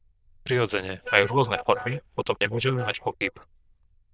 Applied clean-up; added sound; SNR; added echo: neural diffusion model UNIVERSE++.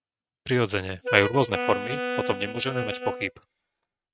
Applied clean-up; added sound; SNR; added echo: neural mask model RNNoise.